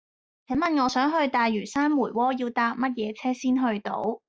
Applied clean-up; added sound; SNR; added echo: neural mask model DeepFilterNet 3.